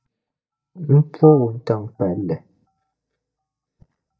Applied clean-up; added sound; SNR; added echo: neural mask model DeepFilterNet 3.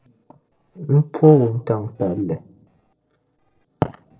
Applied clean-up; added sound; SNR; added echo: neural separator model SepFormer DNS4.